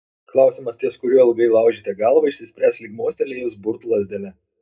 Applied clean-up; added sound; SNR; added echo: none; none; none; reverberation time 0.2 s.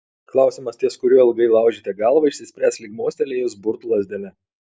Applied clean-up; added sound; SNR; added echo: none; none; none; none.